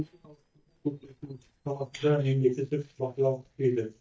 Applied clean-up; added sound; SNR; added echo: neural mask model DeepFilterNet 3.